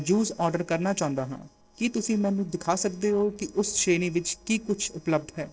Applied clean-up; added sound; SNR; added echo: neural separator model SepFormer DNS4.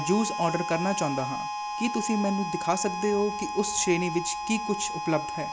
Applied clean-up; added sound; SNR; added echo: none; Harmonica; 4 dB; none.